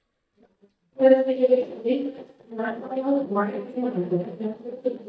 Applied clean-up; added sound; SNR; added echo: neural mask model DeepFilterNet 3.